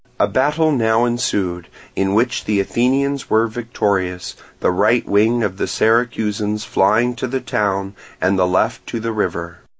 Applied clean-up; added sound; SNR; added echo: none; none; none; none.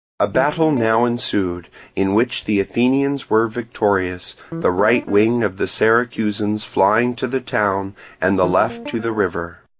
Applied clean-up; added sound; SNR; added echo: neural mask model DeepFilterNet 3.